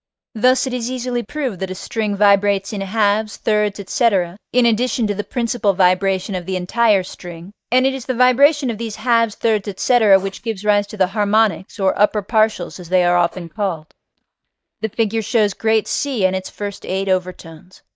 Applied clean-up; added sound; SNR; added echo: neural mask model DeepFilterNet 3.